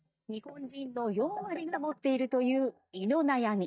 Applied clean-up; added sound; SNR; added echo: neural mask model DeepFilterNet 3.